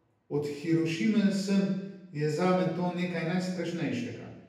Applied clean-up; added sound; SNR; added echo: none; none; none; reverberation time 0.8 s.